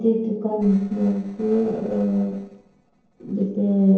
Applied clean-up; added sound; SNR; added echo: neural separator model SepFormer DNS4.